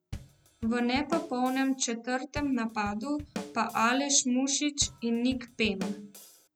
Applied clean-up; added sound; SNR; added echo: none; Drum kit; 13 dB; none.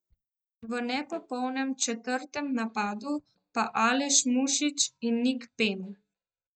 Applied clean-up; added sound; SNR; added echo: neural mask model DeepFilterNet 3.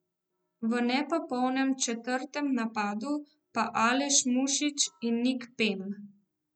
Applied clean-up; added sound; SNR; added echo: none; none; none; none.